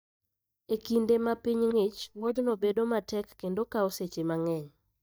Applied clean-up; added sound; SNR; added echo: neural mask model DeepFilterNet 3.